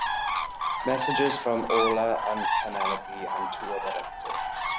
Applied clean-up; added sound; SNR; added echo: none; Bird; -1 dB; none.